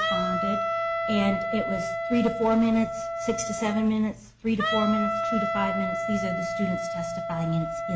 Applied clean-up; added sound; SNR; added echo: none; Wind instrument, woodwind instrument; 2 dB; none.